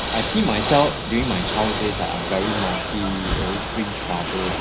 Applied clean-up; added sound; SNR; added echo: none; Ocean / Boat, Water vehicle; 2 dB; reverberation time 0.5 s.